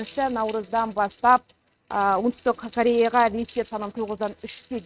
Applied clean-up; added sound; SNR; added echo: neural mask model RNNoise.